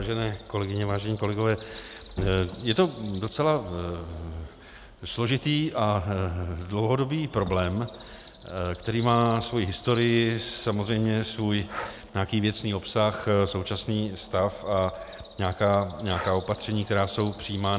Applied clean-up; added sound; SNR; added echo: none; Breathing + Bird; 17 dB; none.